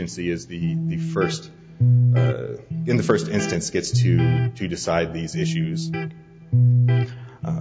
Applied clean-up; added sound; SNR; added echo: none; Electric guitar; -5 dB; none.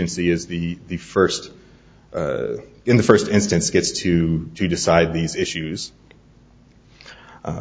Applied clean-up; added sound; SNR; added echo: none; none; none; none.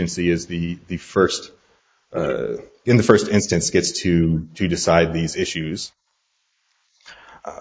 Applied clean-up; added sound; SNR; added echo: neural mask model Resemble Enhance denoiser.